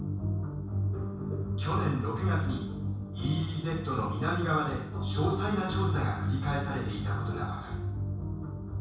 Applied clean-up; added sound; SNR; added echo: none; none; none; reverberation time 0.7 s.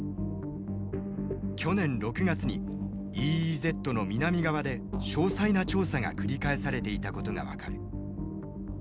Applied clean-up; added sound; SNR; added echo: none; none; none; none.